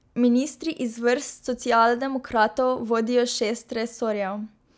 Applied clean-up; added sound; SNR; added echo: none; none; none; none.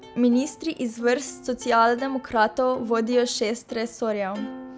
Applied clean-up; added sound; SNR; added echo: none; Plucked string instrument; 18 dB; none.